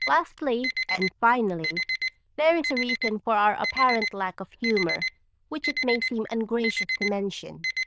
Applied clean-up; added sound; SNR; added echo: neural diffusion model UNIVERSE++.